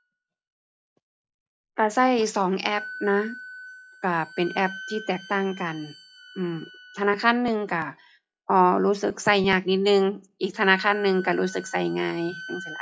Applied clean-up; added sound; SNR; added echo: classical method log-MMSE.